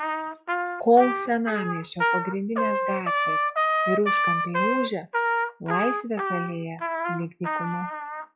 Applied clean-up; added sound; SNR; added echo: classical method log-MMSE.